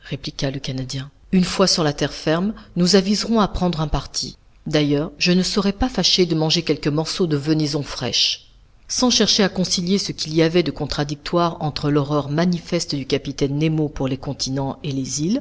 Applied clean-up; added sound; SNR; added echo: none; none; none; none.